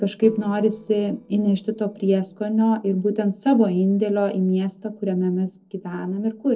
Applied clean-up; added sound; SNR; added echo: neural separator model SepFormer DNS4.